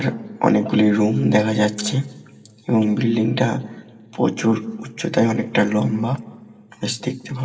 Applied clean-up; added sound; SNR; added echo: none; none; none; reverberation time 1.6 s.